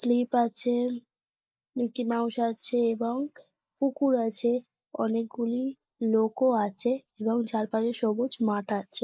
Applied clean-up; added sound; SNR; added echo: neural mask model Resemble Enhance denoiser.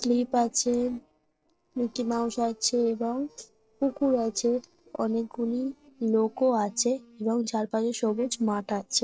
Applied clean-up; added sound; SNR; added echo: neural separator model SepFormer DNS4.